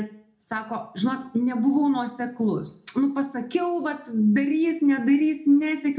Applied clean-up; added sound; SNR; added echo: none; none; none; reverberation time 0.3 s.